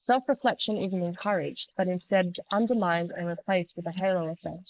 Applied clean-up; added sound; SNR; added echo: neural mask model Resemble Enhance denoiser.